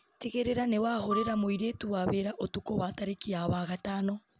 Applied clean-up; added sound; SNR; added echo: none; Marimba, xylophone; 11 dB; none.